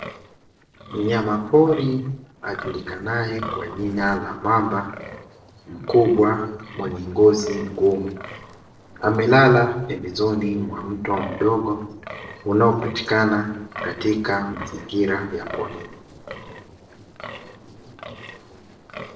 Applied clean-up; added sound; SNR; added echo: neural separator model SepFormer DNS4.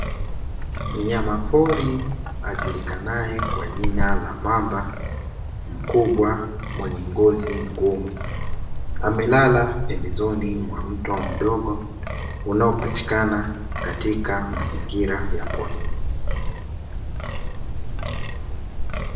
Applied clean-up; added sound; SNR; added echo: none; Wind; 1 dB; reverberation time 0.7 s.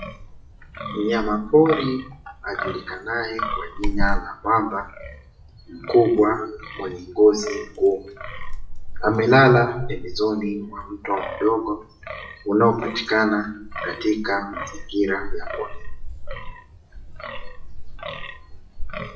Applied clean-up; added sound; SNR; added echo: classical method WPE with log-MMSE.